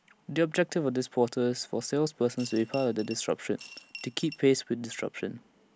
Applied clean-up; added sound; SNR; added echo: none; Coin (dropping) / Glass; 17 dB; none.